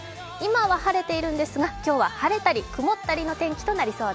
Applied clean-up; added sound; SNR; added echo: none; none; none; none.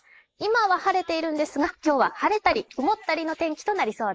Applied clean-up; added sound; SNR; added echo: neural mask model Resemble Enhance denoiser.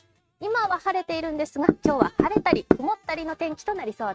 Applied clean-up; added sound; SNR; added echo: neural mask model RNNoise.